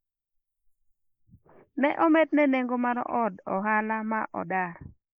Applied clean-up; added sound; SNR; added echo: neural mask model Resemble Enhance denoiser.